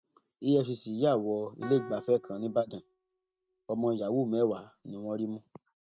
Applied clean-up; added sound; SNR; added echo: neural mask model RNNoise.